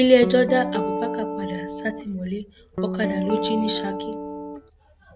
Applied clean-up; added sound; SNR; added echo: none; Guitar; 4 dB; none.